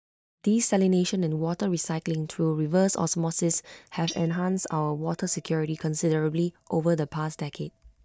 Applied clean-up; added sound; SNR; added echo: neural mask model DeepFilterNet 3.